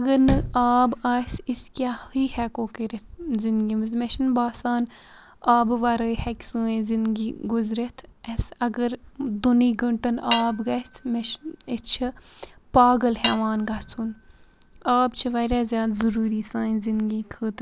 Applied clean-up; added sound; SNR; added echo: none; Cutlery, silverware / Dishes, pots, and pans; 11 dB; none.